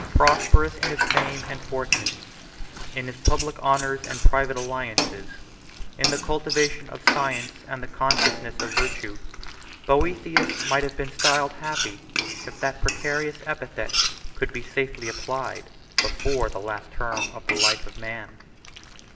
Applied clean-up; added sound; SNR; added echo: none; Frying (food); 4 dB; reverberation time 2.3 s.